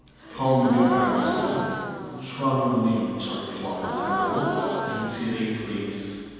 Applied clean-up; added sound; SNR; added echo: none; Gasp; 4 dB; reverberation time 2.1 s.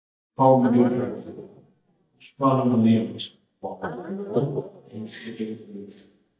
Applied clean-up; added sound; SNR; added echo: neural mask model DeepFilterNet 3.